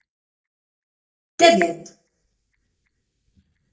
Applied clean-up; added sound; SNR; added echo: neural mask model DeepFilterNet 3.